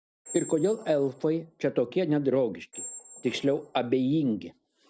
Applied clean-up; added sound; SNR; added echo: none; Squeak; 17 dB; none.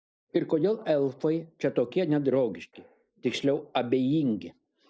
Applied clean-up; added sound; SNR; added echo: neural mask model Resemble Enhance denoiser.